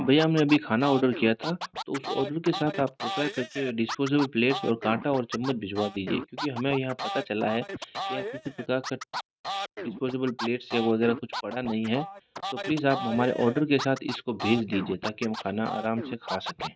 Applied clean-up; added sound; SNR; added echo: neural mask model RNNoise.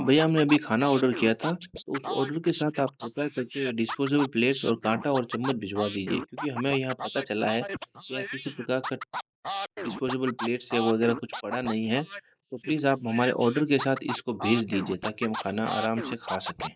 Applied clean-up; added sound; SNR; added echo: neural mask model Resemble Enhance denoiser.